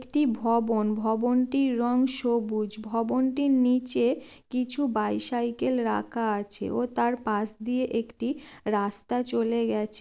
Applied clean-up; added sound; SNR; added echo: none; none; none; none.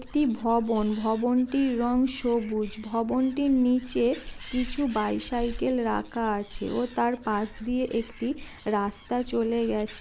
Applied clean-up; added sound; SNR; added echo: none; Animal; 15 dB; none.